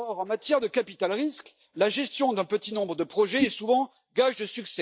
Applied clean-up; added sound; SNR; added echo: neural mask model DeepFilterNet 3.